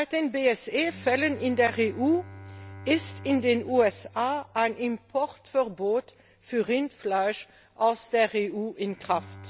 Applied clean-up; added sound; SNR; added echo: none; Bowed string instrument; 20 dB; none.